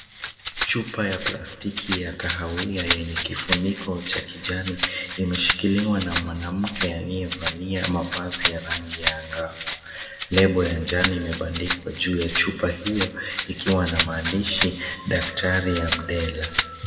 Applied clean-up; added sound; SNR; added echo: none; Rattle (instrument); 4 dB; reverberation time 1.9 s.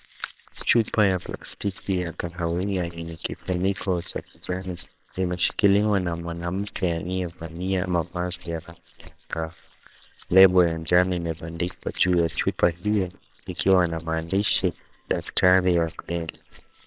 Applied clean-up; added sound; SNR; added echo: neural separator model SepFormer WHAMR!.